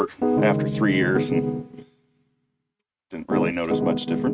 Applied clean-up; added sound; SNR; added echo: neural mask model RNNoise.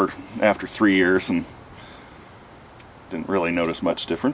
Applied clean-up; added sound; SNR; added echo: none; none; none; none.